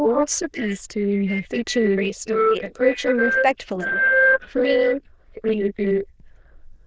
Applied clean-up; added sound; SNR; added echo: neural diffusion model UNIVERSE++.